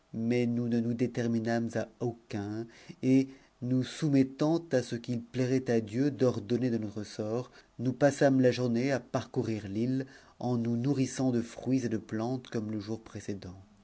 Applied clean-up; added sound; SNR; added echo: none; none; none; none.